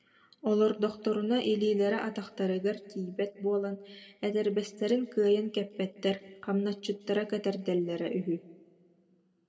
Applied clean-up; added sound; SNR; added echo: none; none; none; reverberation time 0.9 s.